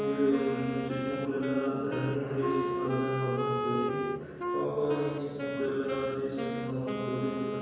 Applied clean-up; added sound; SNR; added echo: none; Wind instrument, woodwind instrument; 3 dB; reverberation time 1.9 s.